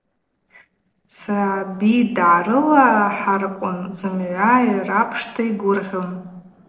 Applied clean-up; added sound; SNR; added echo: neural separator model SepFormer DNS4.